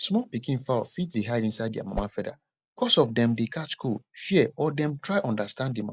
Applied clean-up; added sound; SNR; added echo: none; Whoosh, swoosh, swish; 9 dB; none.